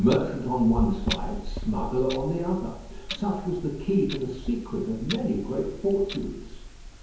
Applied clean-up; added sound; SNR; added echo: none; Clock; 8 dB; reverberation time 0.9 s.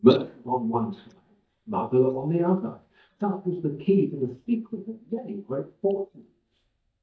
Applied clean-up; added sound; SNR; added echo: neural mask model DeepFilterNet 3.